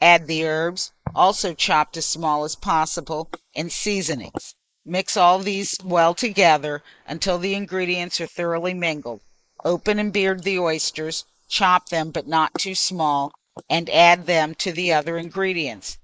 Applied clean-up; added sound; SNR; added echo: neural mask model Resemble Enhance denoiser.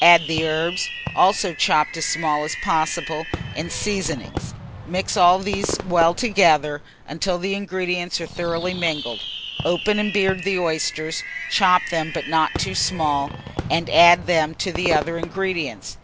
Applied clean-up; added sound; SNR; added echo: none; Fireworks; 11 dB; none.